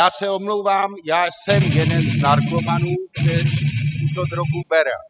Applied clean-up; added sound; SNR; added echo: classical method spectral subtraction.